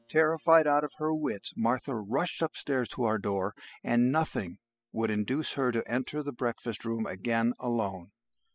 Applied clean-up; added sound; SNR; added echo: classical method spectral subtraction.